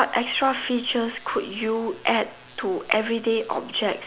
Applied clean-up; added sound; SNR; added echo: none; none; none; none.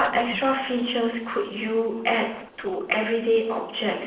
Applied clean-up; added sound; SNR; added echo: neural separator model SepFormer DNS4.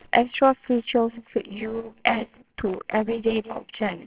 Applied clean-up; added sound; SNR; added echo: neural separator model SepFormer WHAMR!.